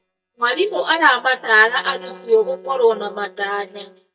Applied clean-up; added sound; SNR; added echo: neural mask model DeepFilterNet 3.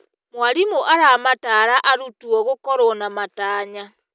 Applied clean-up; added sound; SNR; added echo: none; none; none; none.